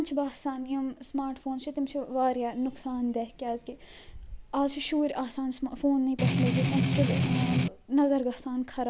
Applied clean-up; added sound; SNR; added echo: none; Strum; -5 dB; none.